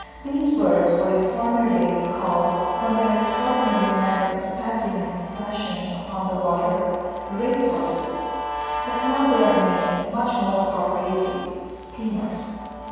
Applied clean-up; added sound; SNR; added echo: none; Guitar; 7 dB; reverberation time 2.1 s.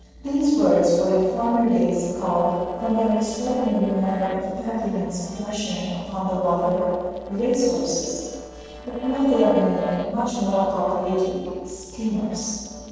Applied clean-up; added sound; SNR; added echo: neural separator model SepFormer DNS4.